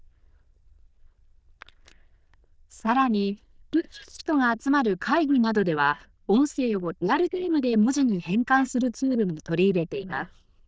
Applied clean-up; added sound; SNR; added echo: neural diffusion model UNIVERSE++.